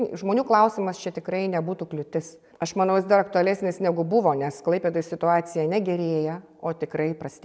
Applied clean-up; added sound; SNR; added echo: none; none; none; none.